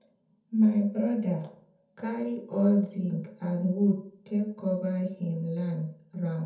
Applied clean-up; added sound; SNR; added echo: none; none; none; reverberation time 0.5 s.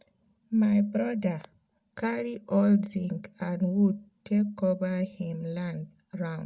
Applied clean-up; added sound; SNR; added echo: none; none; none; none.